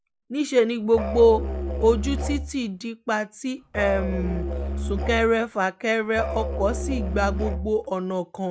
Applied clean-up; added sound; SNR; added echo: none; Musical instrument; 4 dB; none.